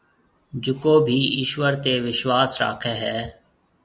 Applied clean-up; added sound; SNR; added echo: none; none; none; none.